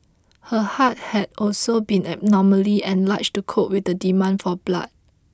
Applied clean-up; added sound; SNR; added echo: none; none; none; none.